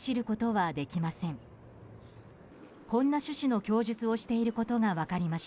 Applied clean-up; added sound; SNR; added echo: none; none; none; none.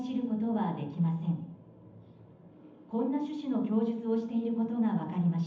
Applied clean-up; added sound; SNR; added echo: none; none; none; reverberation time 0.8 s.